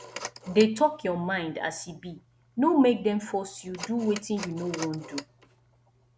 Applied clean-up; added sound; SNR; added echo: none; Telephone; 16 dB; none.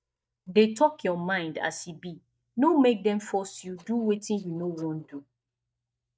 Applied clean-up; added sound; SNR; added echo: neural mask model DeepFilterNet 3.